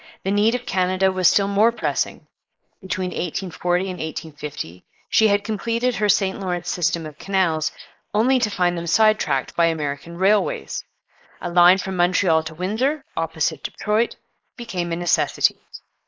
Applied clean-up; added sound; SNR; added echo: neural mask model Resemble Enhance denoiser.